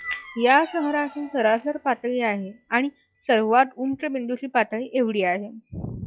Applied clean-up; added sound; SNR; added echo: classical method log-MMSE.